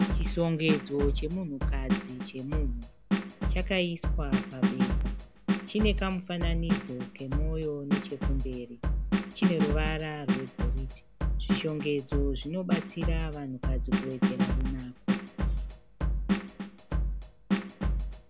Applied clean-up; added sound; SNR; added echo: none; Drum kit; -5 dB; none.